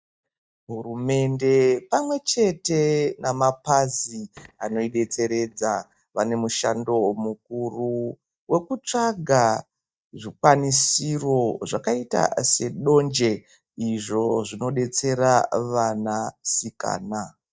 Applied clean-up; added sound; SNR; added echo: neural mask model DeepFilterNet 3.